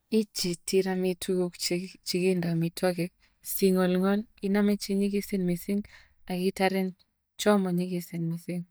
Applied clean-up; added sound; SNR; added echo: neural mask model DeepFilterNet 3.